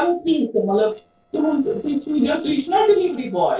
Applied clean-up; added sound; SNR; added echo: neural separator model SepFormer DNS4.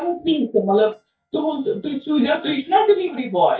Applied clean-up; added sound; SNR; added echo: neural mask model DeepFilterNet 3.